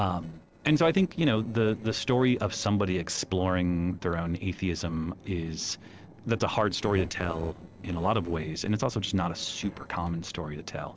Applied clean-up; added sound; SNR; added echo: neural separator model SepFormer DNS4.